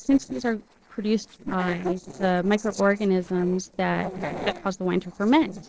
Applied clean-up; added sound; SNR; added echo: neural separator model SepFormer DNS4.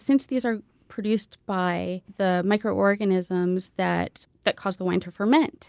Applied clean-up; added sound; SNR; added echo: none; none; none; none.